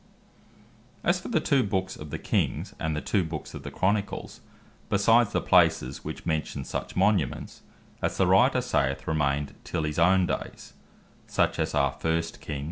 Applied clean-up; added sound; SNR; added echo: none; none; none; none.